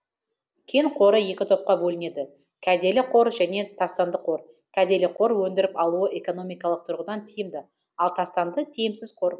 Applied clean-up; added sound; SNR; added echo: none; none; none; none.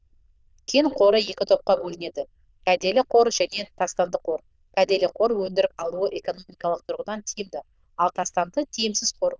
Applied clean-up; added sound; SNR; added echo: neural diffusion model UNIVERSE++.